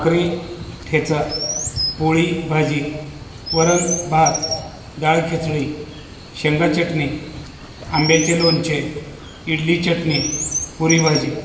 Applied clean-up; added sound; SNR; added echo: none; Chirp, tweet; 9 dB; reverberation time 1.3 s.